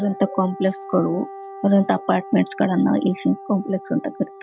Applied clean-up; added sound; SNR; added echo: none; Wind instrument, woodwind instrument; 16 dB; none.